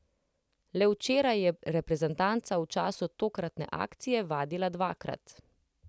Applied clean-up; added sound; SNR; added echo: none; none; none; none.